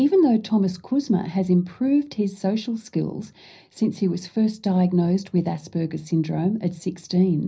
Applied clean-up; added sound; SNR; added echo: none; none; none; reverberation time 0.5 s.